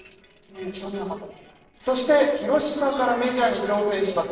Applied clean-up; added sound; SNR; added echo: neural separator model SepFormer DNS4.